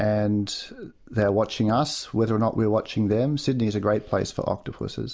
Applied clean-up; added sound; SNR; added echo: none; none; none; none.